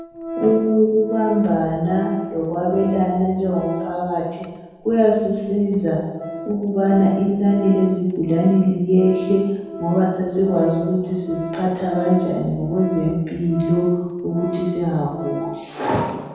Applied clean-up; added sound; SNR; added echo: none; Organ; 11 dB; reverberation time 1.2 s.